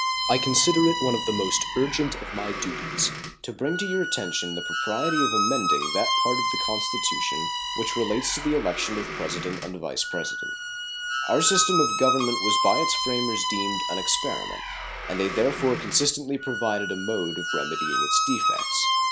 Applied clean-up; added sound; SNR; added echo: none; Squeak; 1 dB; none.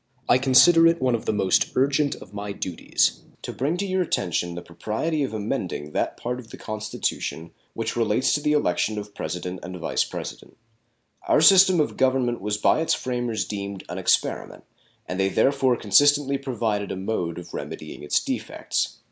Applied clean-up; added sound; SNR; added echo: none; none; none; none.